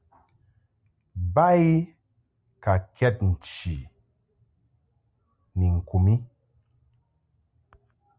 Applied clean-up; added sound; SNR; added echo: none; none; none; none.